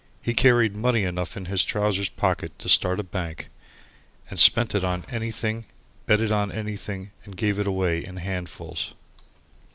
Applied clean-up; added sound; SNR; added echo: none; Engine / Car; 18 dB; none.